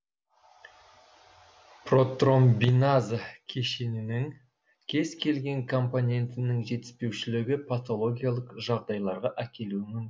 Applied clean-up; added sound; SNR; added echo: none; none; none; none.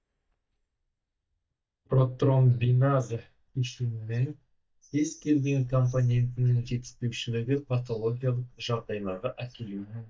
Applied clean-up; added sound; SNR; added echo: neural mask model DeepFilterNet 3.